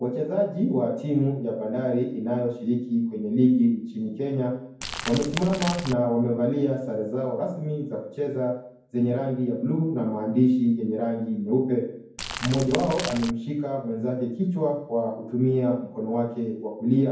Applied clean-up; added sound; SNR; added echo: none; Crumpling, crinkling / Crackle; 8 dB; reverberation time 0.9 s.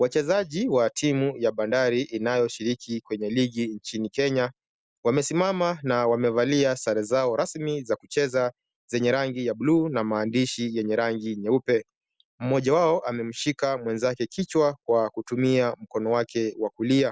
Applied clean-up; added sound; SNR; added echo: none; none; none; none.